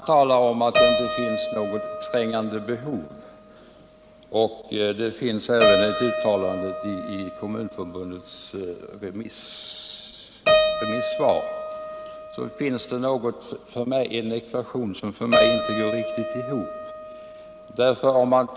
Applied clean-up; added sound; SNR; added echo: none; Keyboard (musical); 2 dB; none.